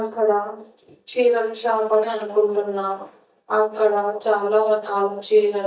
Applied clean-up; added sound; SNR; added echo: neural mask model DeepFilterNet 3.